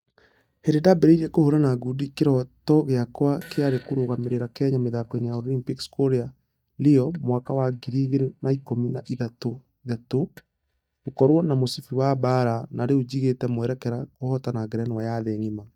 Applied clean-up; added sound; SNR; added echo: neural mask model DeepFilterNet 3.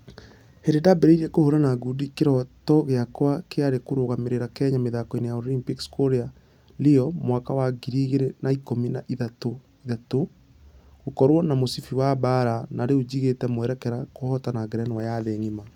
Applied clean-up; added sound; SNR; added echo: none; none; none; none.